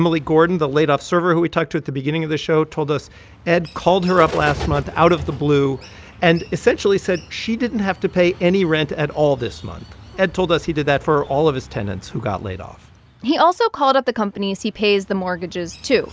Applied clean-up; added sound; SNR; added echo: none; Bird; 18 dB; none.